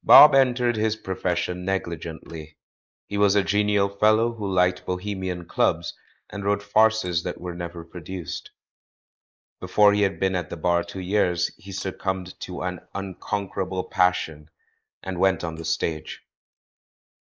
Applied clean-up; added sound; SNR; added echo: neural mask model Resemble Enhance denoiser.